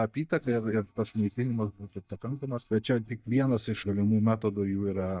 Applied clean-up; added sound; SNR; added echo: neural mask model DeepFilterNet 3.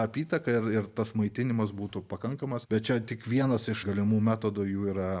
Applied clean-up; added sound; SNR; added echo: none; none; none; none.